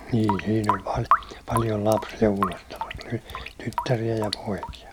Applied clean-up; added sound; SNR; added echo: none; Drip / Sink (filling or washing) / Water tap, faucet; 4 dB; none.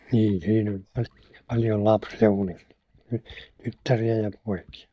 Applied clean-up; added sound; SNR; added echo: neural mask model DeepFilterNet 3.